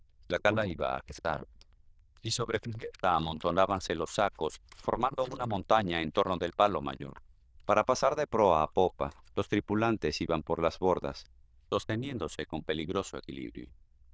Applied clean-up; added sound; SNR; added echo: neural diffusion model UNIVERSE++.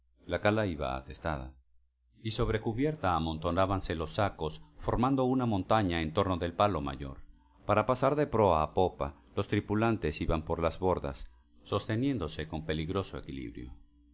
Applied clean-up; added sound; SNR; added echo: none; none; none; none.